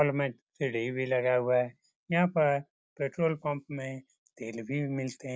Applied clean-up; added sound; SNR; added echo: none; none; none; none.